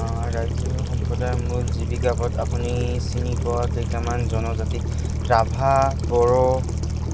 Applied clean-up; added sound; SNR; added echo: none; Sink (filling or washing) / Water tap, faucet; 18 dB; none.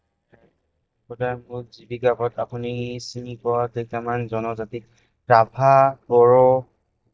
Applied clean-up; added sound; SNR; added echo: neural mask model DeepFilterNet 3.